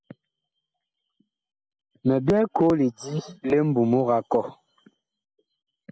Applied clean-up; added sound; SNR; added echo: none; none; none; none.